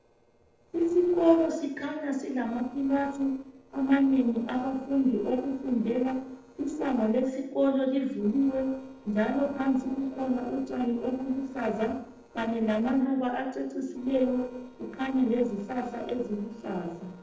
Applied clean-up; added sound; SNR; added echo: neural separator model SepFormer DNS4.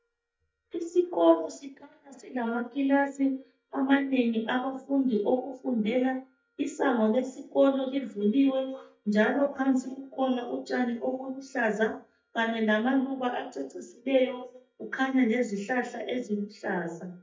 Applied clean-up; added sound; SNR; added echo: neural mask model DeepFilterNet 3.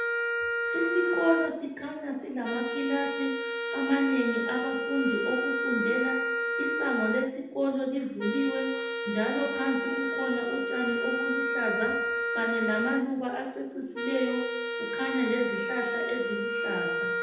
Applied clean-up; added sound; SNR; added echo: none; Wind instrument, woodwind instrument; 0 dB; reverberation time 0.9 s.